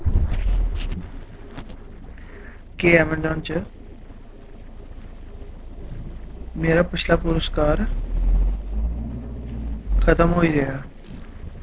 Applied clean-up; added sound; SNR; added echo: neural separator model SepFormer DNS4.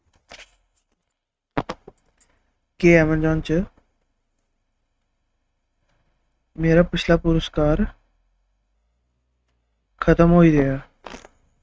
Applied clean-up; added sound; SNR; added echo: neural mask model RNNoise.